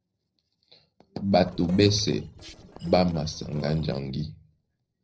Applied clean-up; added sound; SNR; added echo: neural separator model SepFormer DNS4.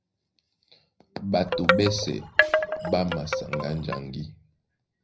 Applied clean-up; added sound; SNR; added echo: none; Wind chime; -3 dB; reverberation time 0.5 s.